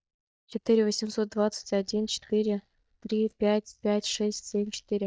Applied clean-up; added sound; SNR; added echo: neural mask model DeepFilterNet 3.